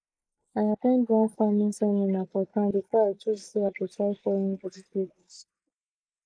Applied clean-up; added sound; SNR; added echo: neural mask model Resemble Enhance denoiser.